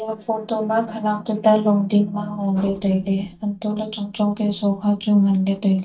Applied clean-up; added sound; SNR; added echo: neural mask model DeepFilterNet 3.